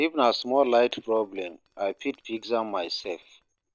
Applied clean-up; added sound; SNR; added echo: neural separator model SepFormer DNS4.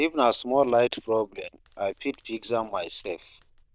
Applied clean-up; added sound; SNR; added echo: neural diffusion model UNIVERSE++.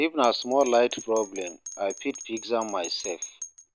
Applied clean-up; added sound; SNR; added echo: none; Bell; 15 dB; none.